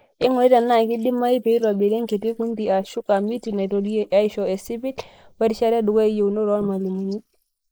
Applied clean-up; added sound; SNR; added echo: neural mask model Resemble Enhance denoiser.